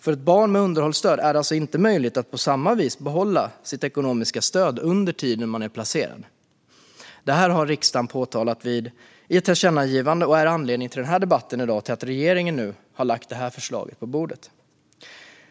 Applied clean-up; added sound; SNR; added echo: none; none; none; none.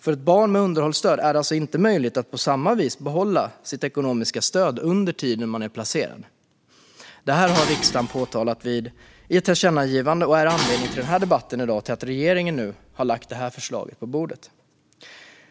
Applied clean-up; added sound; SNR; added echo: none; Dishes, pots, and pans; 10 dB; none.